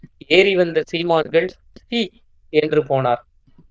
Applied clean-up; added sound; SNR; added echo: neural diffusion model UNIVERSE++.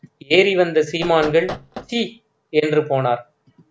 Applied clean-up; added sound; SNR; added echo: none; Knock; 13 dB; none.